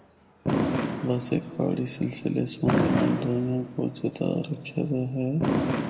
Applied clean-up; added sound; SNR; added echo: none; Fireworks; 2 dB; reverberation time 1.2 s.